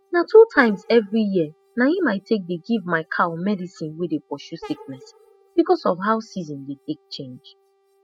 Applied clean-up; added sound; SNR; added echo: classical method spectral subtraction.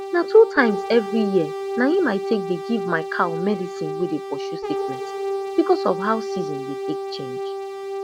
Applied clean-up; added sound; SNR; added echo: none; Brass instrument; 5 dB; none.